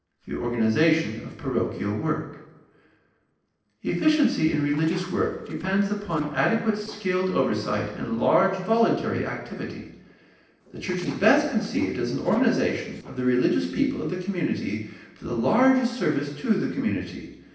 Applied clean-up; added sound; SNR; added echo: neural separator model SepFormer DNS4.